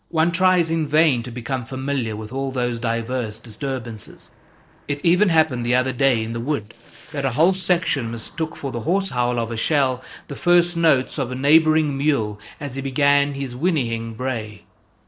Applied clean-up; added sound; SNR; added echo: neural separator model SepFormer DNS4.